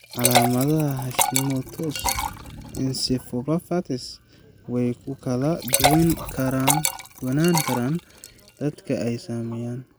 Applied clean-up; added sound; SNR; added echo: none; Liquid; 3 dB; none.